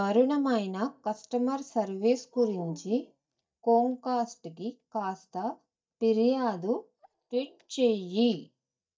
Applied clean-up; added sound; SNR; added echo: neural mask model DeepFilterNet 3.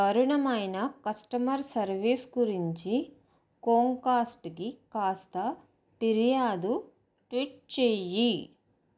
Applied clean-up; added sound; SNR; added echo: none; none; none; none.